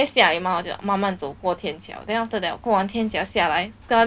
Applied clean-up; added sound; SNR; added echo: none; none; none; none.